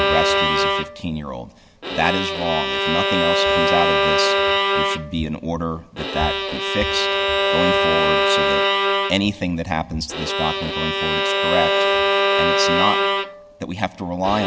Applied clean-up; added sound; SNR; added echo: none; Bowed string instrument; -5 dB; none.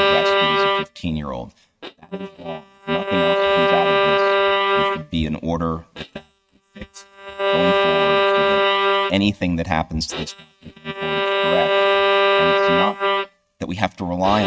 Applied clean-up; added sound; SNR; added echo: neural mask model RNNoise.